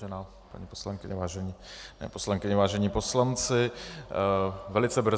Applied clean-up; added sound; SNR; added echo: none; none; none; none.